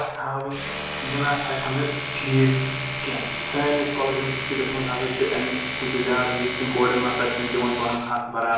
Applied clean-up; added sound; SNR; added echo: none; Domestic sounds, home sounds; 5 dB; reverberation time 1.0 s.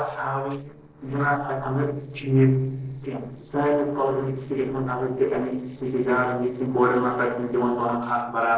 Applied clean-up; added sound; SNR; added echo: neural separator model SepFormer DNS4.